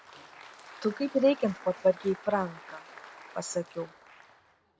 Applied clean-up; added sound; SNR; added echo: none; Applause; 18 dB; none.